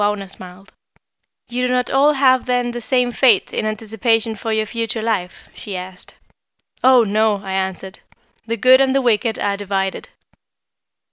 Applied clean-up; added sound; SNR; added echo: none; none; none; none.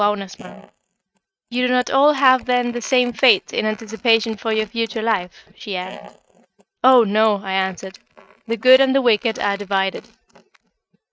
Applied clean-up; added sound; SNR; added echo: neural mask model RNNoise.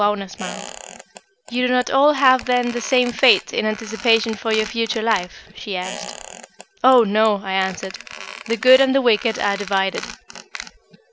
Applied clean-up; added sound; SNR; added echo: none; Squeak; 16 dB; none.